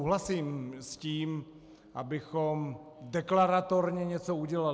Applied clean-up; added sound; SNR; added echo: none; none; none; none.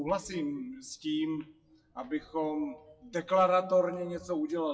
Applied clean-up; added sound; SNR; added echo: classical method WPE with log-MMSE.